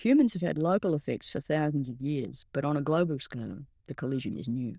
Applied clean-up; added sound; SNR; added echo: neural diffusion model UNIVERSE++.